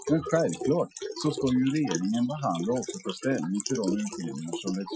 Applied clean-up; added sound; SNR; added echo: classical method Wiener filter.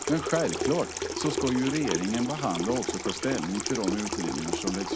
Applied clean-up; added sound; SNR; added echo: none; Sink (filling or washing) / Water tap, faucet; 3 dB; none.